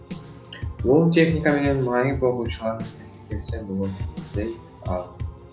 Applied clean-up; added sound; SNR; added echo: none; Drum kit; 9 dB; none.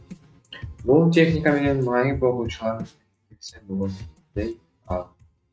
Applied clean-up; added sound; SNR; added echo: neural mask model RNNoise.